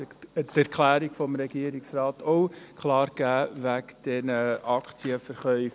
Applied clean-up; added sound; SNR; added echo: none; none; none; none.